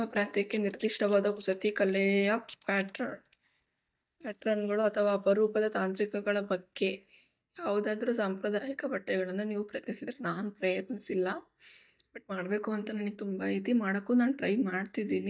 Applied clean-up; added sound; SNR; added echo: neural mask model DeepFilterNet 3.